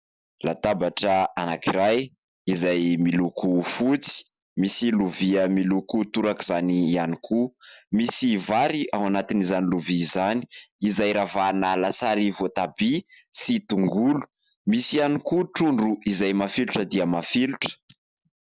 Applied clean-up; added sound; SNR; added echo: none; none; none; none.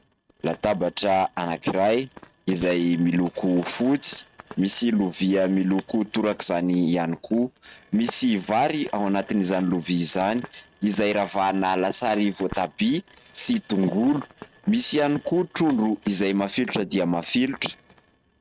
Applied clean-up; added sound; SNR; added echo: neural mask model RNNoise.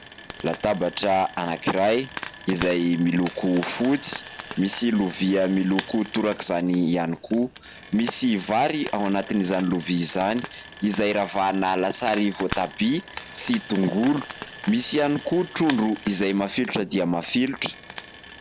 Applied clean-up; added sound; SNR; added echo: none; Frying (food); 15 dB; none.